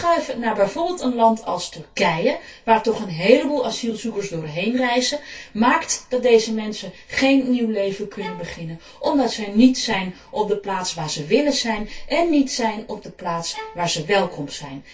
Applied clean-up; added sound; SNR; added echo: none; Bowed string instrument; 18 dB; reverberation time 0.2 s.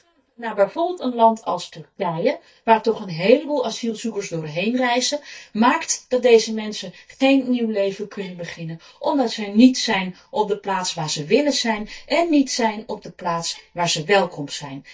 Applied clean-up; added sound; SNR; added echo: neural mask model DeepFilterNet 3.